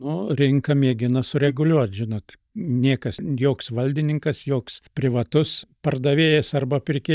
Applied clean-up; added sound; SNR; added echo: neural mask model DeepFilterNet 3.